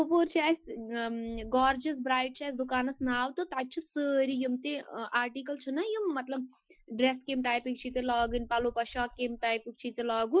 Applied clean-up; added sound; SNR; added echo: classical method Wiener filter.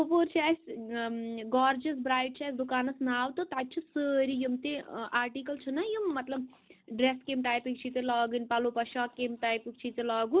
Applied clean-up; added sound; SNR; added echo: none; none; none; none.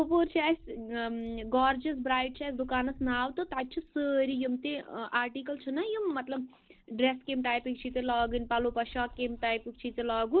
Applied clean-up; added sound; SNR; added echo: neural mask model DeepFilterNet 3.